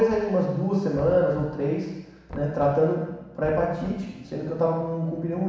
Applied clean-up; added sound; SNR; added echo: none; Knock; 20 dB; reverberation time 1.1 s.